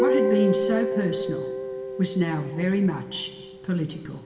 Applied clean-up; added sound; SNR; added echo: none; Guitar; 1 dB; reverberation time 2.6 s.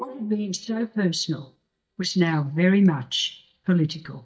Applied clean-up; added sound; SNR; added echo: neural mask model DeepFilterNet 3.